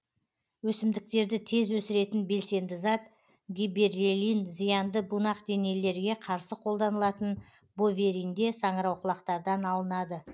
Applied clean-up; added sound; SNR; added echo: none; none; none; none.